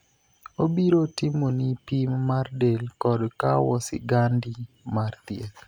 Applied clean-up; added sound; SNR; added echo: none; none; none; none.